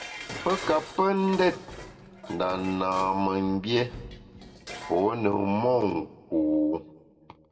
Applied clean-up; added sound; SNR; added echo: none; Dishes, pots, and pans; 16 dB; reverberation time 2.0 s.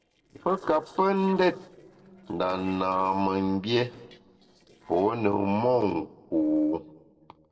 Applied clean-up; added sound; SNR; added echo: neural separator model SepFormer DNS4.